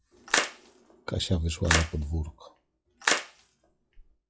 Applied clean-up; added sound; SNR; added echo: classical method log-MMSE.